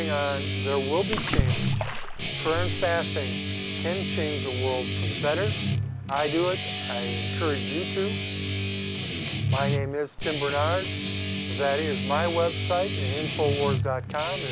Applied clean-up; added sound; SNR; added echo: none; Guitar + Water / Splash, splatter; -3 dB; none.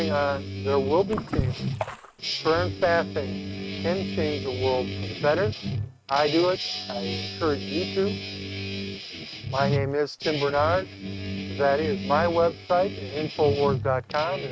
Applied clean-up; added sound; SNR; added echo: neural mask model RNNoise.